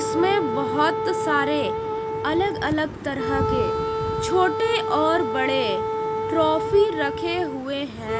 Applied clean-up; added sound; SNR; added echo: none; Wind instrument, woodwind instrument; 3 dB; none.